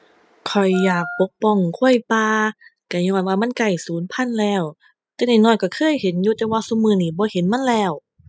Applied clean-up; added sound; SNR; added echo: classical method spectral subtraction.